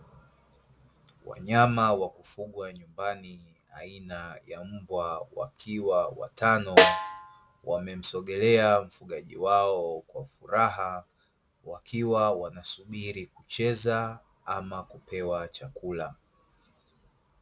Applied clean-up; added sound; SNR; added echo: none; Snare drum; -4 dB; none.